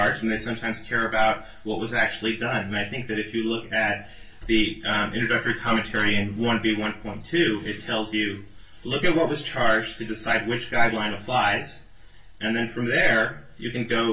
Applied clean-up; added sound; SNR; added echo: none; Cricket; 12 dB; reverberation time 0.2 s.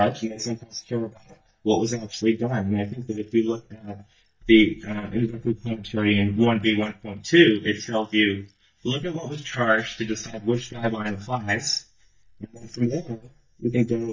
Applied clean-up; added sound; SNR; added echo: neural mask model DeepFilterNet 3.